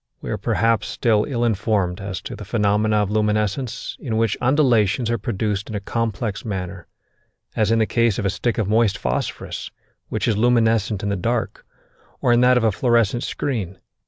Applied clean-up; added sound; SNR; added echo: none; none; none; none.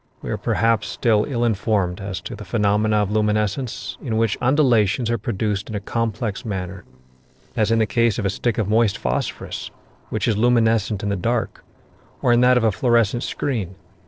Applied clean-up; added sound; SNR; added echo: neural separator model SepFormer DNS4.